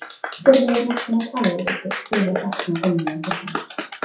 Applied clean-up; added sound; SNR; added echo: classical method WPE with log-MMSE.